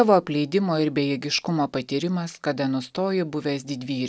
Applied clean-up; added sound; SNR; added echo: none; none; none; none.